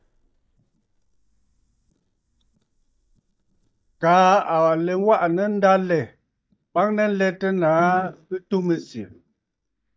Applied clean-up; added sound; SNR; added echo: neural mask model DeepFilterNet 3.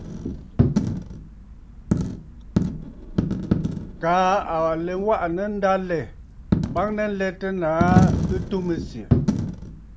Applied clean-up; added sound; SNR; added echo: none; Coin (dropping); -1 dB; none.